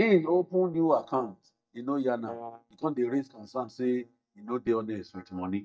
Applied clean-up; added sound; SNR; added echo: neural mask model DeepFilterNet 3.